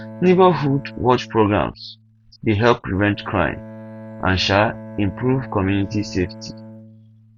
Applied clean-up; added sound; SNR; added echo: none; Bowed string instrument; 16 dB; none.